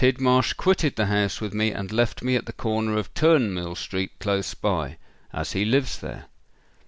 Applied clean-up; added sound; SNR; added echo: none; none; none; none.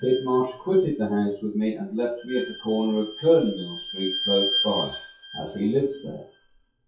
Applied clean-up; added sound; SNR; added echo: classical method WPE with log-MMSE.